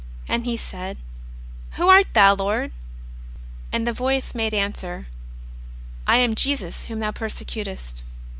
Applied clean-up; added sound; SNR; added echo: none; none; none; none.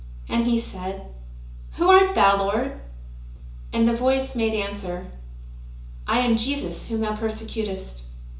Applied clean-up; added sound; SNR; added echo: none; none; none; reverberation time 0.7 s.